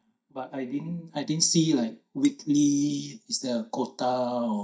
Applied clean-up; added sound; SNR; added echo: neural mask model DeepFilterNet 3.